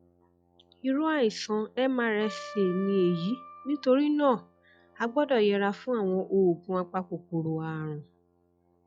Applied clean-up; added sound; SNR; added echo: classical method log-MMSE.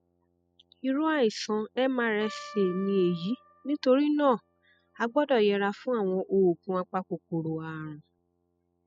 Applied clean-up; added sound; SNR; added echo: classical method spectral subtraction.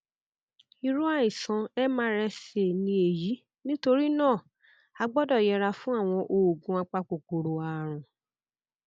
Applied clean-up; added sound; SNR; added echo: none; none; none; none.